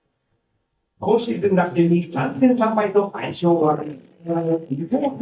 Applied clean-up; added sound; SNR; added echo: neural mask model DeepFilterNet 3.